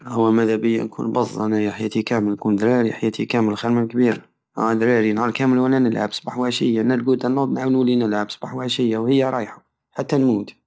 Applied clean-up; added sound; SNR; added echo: none; none; none; none.